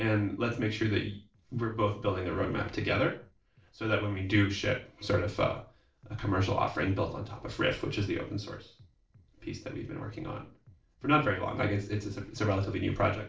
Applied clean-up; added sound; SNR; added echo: neural separator model SepFormer DNS4.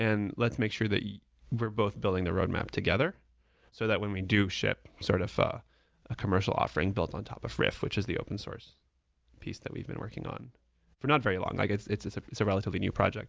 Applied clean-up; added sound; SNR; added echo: none; none; none; none.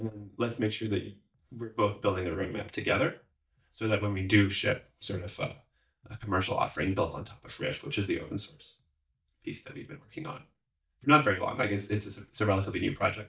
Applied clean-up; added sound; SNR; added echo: neural mask model DeepFilterNet 3.